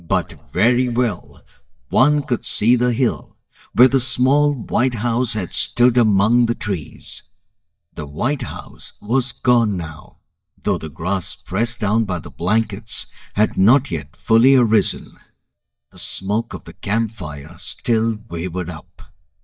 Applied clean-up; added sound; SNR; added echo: neural mask model DeepFilterNet 3.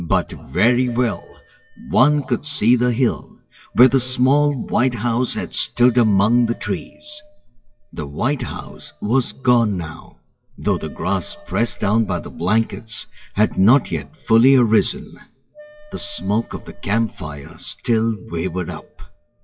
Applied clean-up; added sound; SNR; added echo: classical method WPE with log-MMSE.